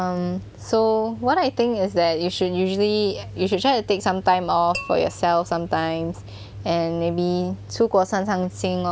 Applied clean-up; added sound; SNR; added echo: none; Tap / Glass; 17 dB; none.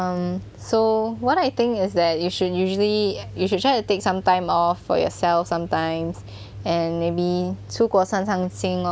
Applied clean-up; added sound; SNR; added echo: none; none; none; none.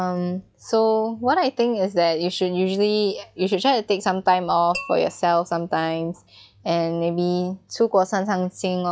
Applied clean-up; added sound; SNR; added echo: classical method log-MMSE.